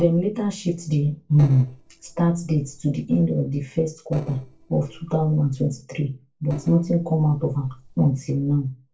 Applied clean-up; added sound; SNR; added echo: neural separator model SepFormer DNS4.